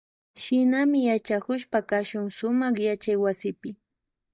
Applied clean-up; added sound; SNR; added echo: neural mask model DeepFilterNet 3.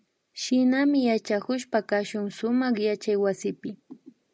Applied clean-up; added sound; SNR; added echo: none; none; none; none.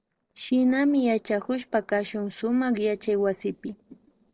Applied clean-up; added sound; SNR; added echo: neural separator model SepFormer DNS4.